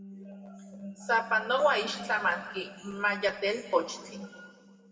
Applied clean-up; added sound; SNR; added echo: none; Bass guitar; 19 dB; reverberation time 1.7 s.